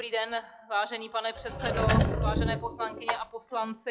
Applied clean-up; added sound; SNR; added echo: classical method log-MMSE.